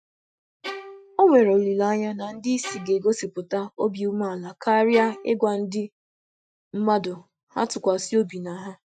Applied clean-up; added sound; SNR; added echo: classical method Wiener filter.